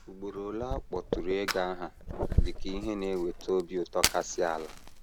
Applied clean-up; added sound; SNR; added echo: none; Fire; 1 dB; none.